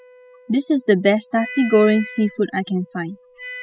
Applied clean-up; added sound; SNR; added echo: classical method spectral subtraction.